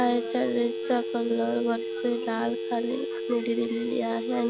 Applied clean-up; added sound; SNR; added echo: none; Telephone; 4 dB; none.